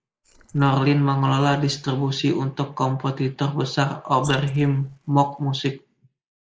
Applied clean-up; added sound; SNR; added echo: neural mask model Resemble Enhance denoiser.